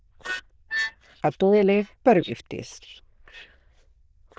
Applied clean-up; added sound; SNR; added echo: neural diffusion model UNIVERSE++.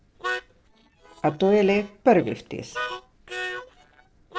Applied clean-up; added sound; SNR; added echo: neural separator model SepFormer DNS4.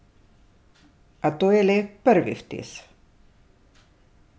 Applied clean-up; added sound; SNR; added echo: none; none; none; none.